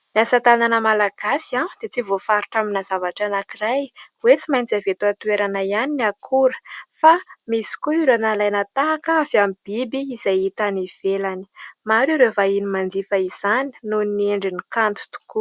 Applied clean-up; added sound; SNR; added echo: none; none; none; none.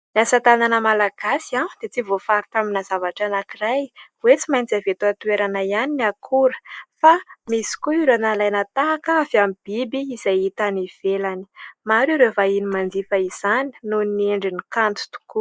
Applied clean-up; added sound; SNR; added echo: neural mask model DeepFilterNet 3.